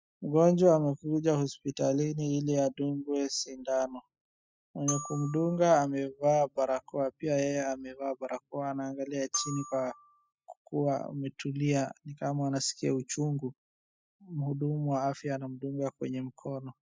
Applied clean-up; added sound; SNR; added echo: classical method spectral subtraction.